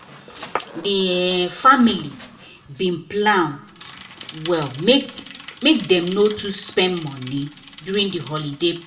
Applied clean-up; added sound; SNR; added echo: none; Bicycle; 18 dB; reverberation time 0.3 s.